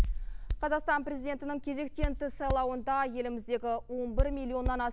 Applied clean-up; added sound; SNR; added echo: none; Hands; 2 dB; none.